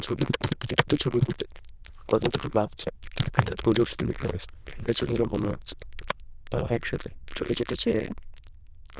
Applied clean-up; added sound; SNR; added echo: neural diffusion model UNIVERSE++.